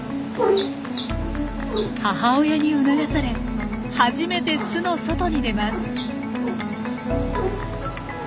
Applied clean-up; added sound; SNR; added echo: none; none; none; none.